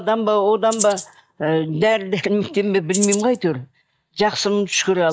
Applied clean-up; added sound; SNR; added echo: neural mask model DeepFilterNet 3.